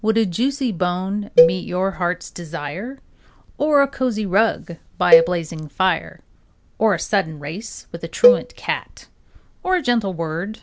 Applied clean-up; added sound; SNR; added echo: none; Cowbell; -1 dB; none.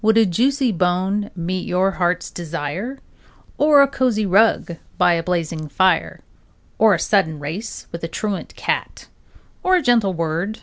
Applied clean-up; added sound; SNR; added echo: none; none; none; none.